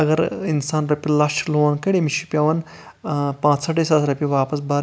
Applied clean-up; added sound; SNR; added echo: none; none; none; none.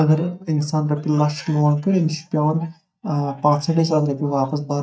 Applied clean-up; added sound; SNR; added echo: neural mask model DeepFilterNet 3.